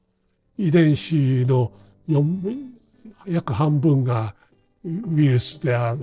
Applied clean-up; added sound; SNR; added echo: neural separator model SepFormer DNS4.